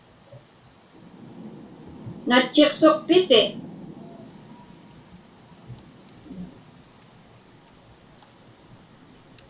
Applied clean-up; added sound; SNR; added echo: none; Rain; 18 dB; reverberation time 0.3 s.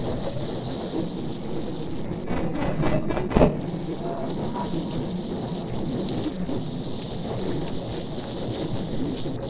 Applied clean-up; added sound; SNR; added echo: neural separator model SepFormer DNS4.